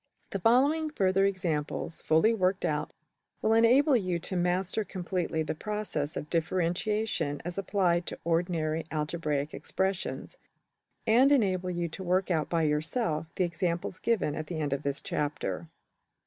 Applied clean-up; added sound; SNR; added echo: none; none; none; none.